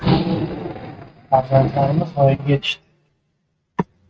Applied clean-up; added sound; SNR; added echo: neural mask model RNNoise.